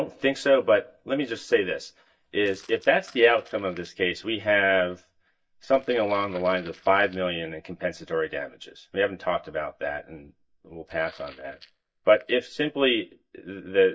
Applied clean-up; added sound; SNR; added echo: neural mask model DeepFilterNet 3.